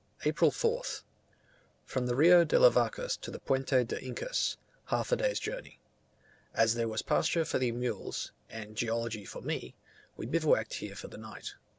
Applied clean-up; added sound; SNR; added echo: none; none; none; none.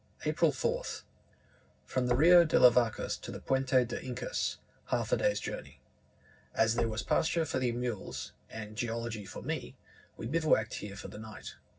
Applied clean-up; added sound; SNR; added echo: none; Knock; 12 dB; reverberation time 0.4 s.